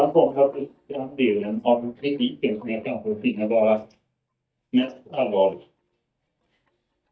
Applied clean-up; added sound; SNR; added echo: neural mask model DeepFilterNet 3.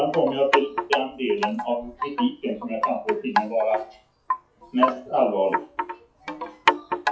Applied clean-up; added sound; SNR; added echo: classical method WPE with log-MMSE.